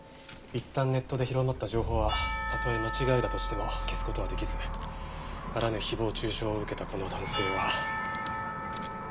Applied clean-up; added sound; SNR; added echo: none; Church bell / Percussion + Rattle / Engine starting / Car; 2 dB; none.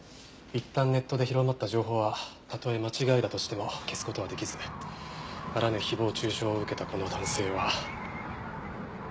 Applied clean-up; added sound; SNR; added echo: none; none; none; none.